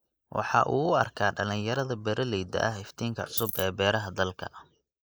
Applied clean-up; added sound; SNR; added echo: neural mask model Resemble Enhance denoiser.